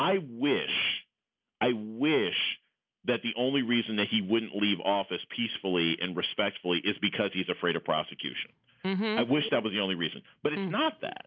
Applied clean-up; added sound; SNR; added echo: none; none; none; none.